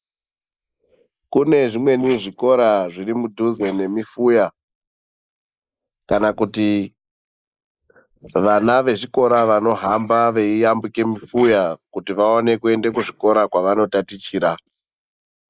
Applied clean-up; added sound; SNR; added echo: neural mask model Resemble Enhance denoiser.